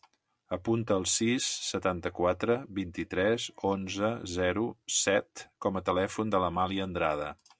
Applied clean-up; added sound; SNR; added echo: none; none; none; none.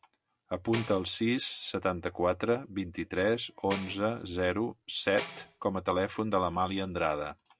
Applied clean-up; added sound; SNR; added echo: none; Tambourine; 4 dB; none.